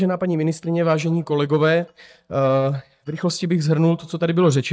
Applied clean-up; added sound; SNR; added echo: neural mask model DeepFilterNet 3.